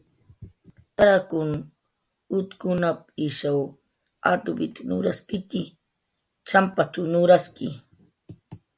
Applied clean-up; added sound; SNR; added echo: none; none; none; none.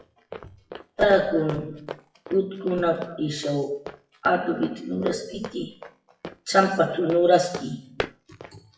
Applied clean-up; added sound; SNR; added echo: classical method WPE with log-MMSE.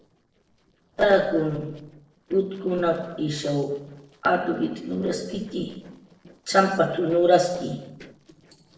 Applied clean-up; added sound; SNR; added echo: neural separator model SepFormer DNS4.